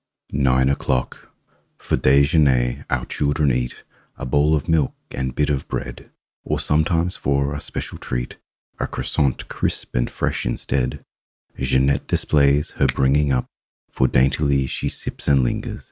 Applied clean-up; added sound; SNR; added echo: neural mask model RNNoise.